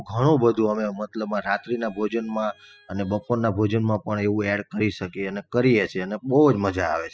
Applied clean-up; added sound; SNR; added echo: classical method spectral subtraction.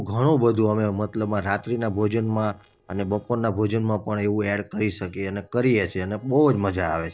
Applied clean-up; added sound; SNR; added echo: neural separator model SepFormer DNS4.